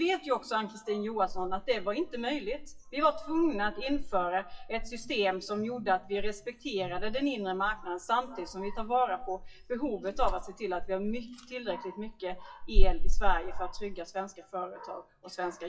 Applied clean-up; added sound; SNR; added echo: classical method WPE with log-MMSE.